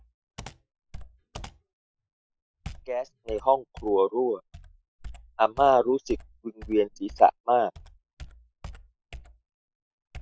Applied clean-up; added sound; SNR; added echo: classical method Wiener filter.